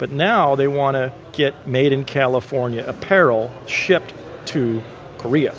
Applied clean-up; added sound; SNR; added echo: none; none; none; none.